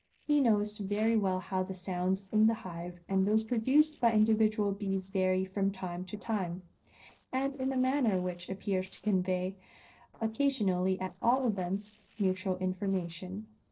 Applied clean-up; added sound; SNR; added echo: neural separator model SepFormer DNS4.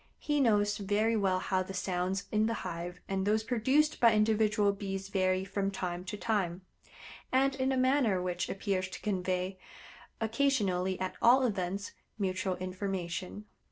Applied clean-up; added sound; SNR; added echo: none; none; none; none.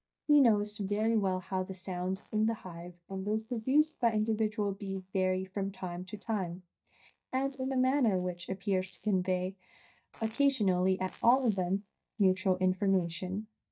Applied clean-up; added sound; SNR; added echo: neural mask model DeepFilterNet 3.